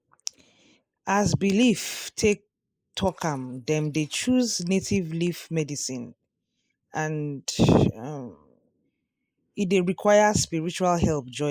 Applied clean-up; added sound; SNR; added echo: neural mask model Resemble Enhance denoiser.